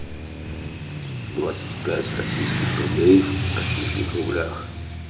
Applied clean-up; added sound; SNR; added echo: none; Motorcycle / Traffic noise, roadway noise; 2 dB; reverberation time 0.5 s.